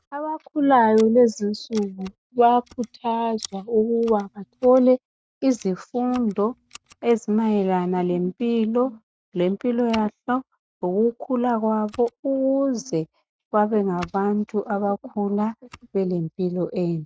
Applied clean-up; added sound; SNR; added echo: neural mask model RNNoise.